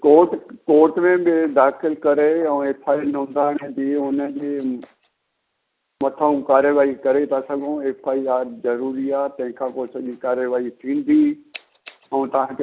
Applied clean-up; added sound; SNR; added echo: neural mask model Resemble Enhance denoiser.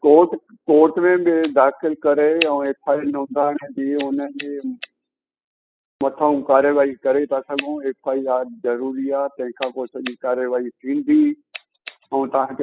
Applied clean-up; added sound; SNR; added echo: classical method spectral subtraction.